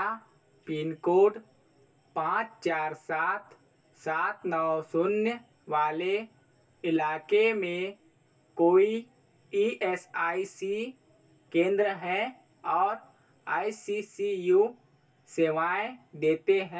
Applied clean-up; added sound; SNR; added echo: none; none; none; reverberation time 0.1 s.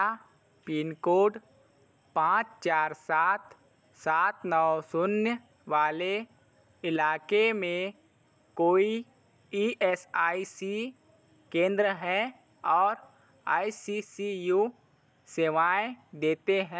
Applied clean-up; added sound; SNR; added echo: none; none; none; none.